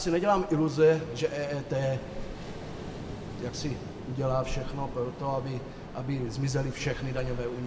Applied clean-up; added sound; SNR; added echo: none; Ocean; 9 dB; reverberation time 1.2 s.